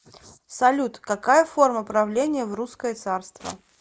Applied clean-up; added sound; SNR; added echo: neural mask model Resemble Enhance denoiser.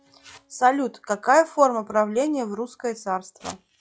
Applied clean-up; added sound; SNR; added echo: classical method log-MMSE.